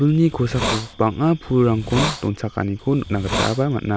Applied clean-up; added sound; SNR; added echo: none; Hiss; 8 dB; none.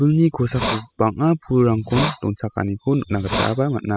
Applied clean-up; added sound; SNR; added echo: classical method spectral subtraction.